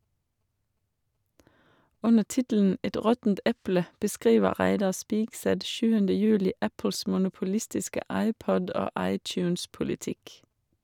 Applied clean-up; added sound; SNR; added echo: none; none; none; none.